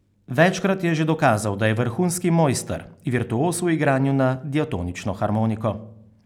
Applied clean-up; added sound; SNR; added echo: none; none; none; none.